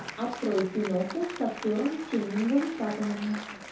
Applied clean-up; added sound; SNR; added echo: none; Applause; 12 dB; reverberation time 0.6 s.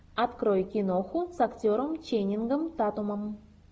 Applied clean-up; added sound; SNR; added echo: none; none; none; none.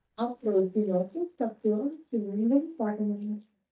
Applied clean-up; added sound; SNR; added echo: neural mask model DeepFilterNet 3.